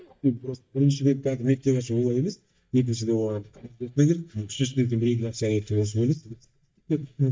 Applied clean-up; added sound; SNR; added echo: neural mask model DeepFilterNet 3.